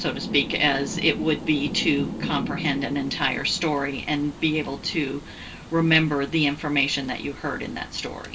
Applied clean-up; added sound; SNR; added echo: none; Rain; 10 dB; reverberation time 0.2 s.